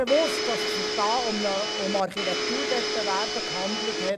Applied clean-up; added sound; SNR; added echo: none; Domestic sounds, home sounds; 0 dB; none.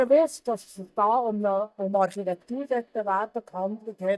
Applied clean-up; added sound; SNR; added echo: neural mask model DeepFilterNet 3.